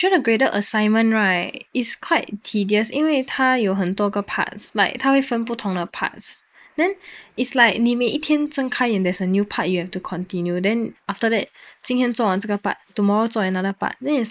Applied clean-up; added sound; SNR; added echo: neural mask model Resemble Enhance denoiser.